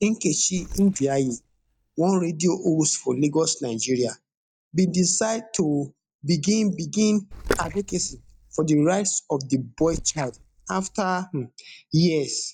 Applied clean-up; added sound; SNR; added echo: neural mask model DeepFilterNet 3.